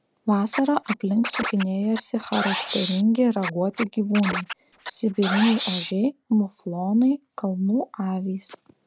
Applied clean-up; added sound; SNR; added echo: none; Scratching (performance technique); 6 dB; none.